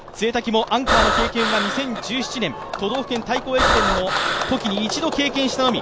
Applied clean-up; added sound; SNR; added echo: none; Breathing; -2 dB; none.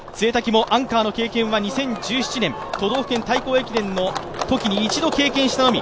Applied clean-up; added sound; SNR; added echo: none; none; none; none.